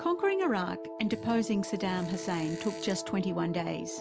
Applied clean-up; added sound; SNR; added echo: none; Fart; 19 dB; none.